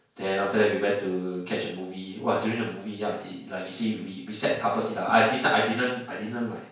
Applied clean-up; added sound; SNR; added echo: none; none; none; reverberation time 0.5 s.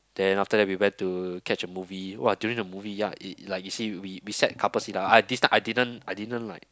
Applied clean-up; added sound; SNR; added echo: none; none; none; none.